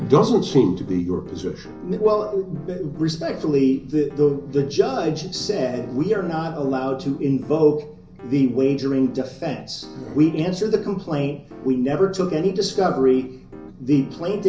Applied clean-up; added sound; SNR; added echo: none; Piano; 20 dB; reverberation time 0.5 s.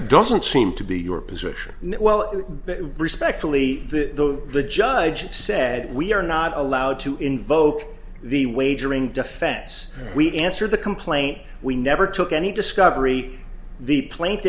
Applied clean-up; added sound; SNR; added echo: none; none; none; none.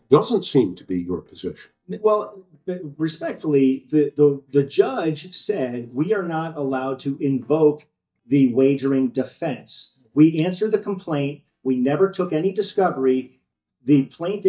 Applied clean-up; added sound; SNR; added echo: neural mask model DeepFilterNet 3.